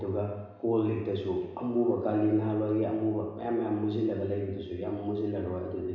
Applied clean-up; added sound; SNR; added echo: none; none; none; reverberation time 1.0 s.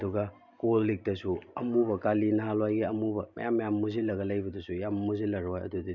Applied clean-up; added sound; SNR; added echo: none; none; none; none.